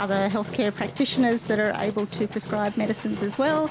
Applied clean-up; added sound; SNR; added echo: none; Engine; 11 dB; none.